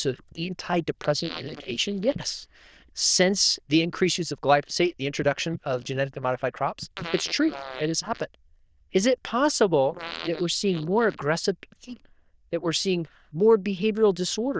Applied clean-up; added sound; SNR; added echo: neural diffusion model UNIVERSE++.